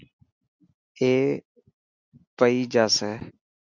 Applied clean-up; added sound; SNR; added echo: none; none; none; none.